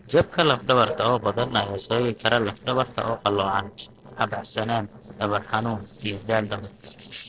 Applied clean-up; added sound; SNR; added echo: neural separator model SepFormer DNS4.